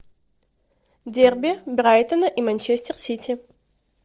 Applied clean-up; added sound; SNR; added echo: neural separator model SepFormer DNS4.